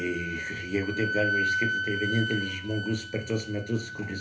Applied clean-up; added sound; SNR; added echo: none; Wind instrument, woodwind instrument; 2 dB; reverberation time 0.3 s.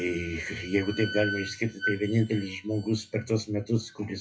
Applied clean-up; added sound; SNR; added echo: classical method WPE with log-MMSE.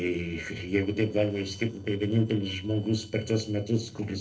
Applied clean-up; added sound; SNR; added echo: neural separator model SepFormer DNS4.